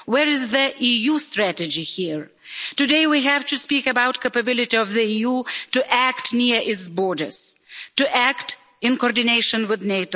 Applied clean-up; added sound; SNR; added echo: none; none; none; none.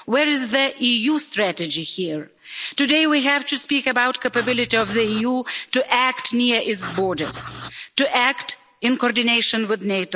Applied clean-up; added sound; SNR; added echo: none; Writing; 11 dB; none.